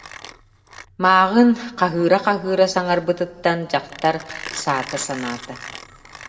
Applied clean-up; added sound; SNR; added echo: none; Mechanisms; 18 dB; reverberation time 1.3 s.